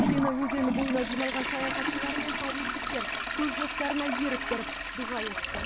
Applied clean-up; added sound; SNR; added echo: none; Toilet flush; -1 dB; none.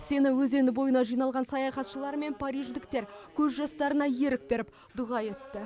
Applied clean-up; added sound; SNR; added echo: none; none; none; none.